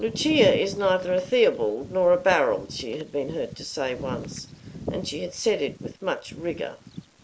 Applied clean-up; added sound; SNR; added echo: none; Bird vocalization, bird call, bird song; 13 dB; none.